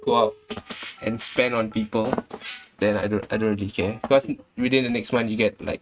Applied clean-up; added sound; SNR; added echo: neural mask model RNNoise.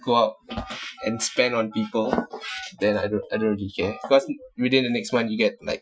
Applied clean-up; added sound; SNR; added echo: classical method Wiener filter.